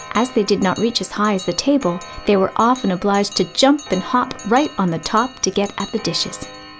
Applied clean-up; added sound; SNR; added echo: none; Clock + Bell; 17 dB; none.